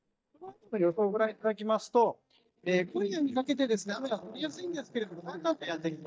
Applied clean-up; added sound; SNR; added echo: neural mask model DeepFilterNet 3.